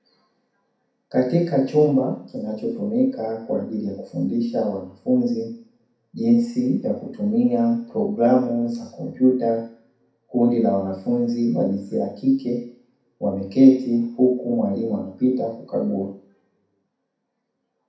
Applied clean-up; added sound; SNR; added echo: none; none; none; reverberation time 0.6 s.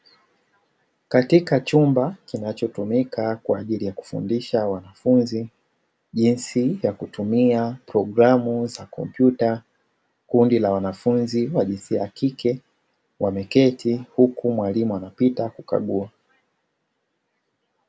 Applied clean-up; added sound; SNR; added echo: none; none; none; none.